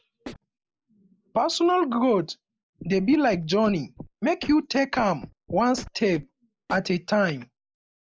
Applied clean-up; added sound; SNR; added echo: neural mask model Resemble Enhance denoiser.